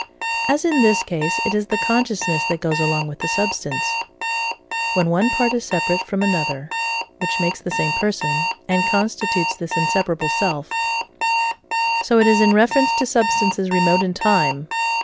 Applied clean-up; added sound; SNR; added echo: none; Alarm; 2 dB; none.